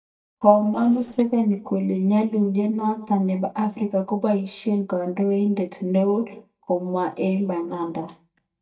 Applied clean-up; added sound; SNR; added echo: neural mask model DeepFilterNet 3.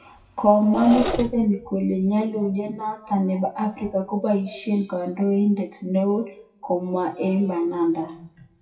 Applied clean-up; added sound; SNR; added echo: classical method WPE with log-MMSE.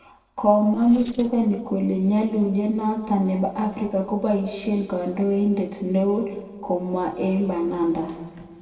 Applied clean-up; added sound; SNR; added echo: neural separator model SepFormer DNS4.